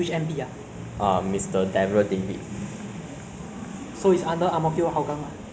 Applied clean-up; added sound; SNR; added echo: none; none; none; none.